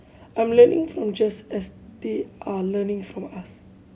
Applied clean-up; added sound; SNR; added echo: none; none; none; none.